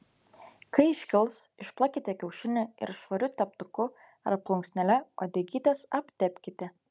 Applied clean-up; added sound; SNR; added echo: none; none; none; none.